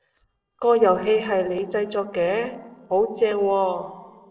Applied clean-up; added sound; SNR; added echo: neural separator model SepFormer DNS4.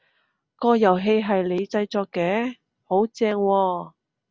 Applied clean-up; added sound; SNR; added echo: none; none; none; none.